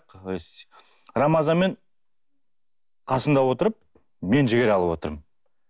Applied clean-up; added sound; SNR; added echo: none; none; none; none.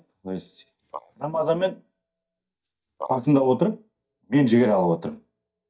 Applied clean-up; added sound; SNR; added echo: neural mask model DeepFilterNet 3.